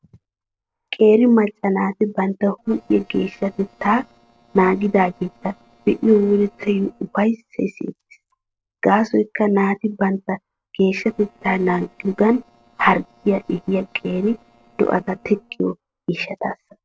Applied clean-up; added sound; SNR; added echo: neural separator model SepFormer DNS4.